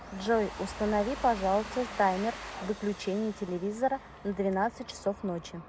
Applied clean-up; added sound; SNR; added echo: none; Domestic sounds, home sounds; 15 dB; none.